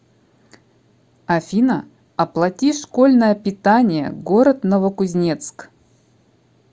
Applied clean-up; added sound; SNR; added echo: none; none; none; none.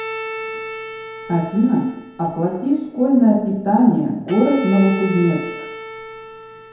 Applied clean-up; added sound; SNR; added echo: none; Bowed string instrument; 12 dB; reverberation time 0.9 s.